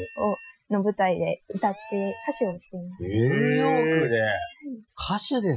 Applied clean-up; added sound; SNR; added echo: classical method Wiener filter.